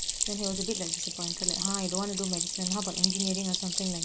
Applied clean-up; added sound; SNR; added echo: none; Stream; -3 dB; none.